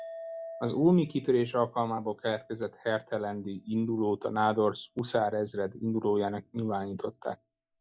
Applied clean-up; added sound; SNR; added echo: classical method log-MMSE.